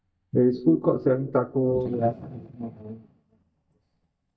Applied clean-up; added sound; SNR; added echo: neural mask model DeepFilterNet 3.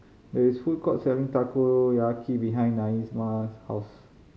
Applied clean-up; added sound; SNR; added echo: none; none; none; none.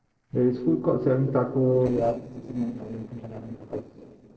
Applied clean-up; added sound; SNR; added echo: neural separator model SepFormer DNS4.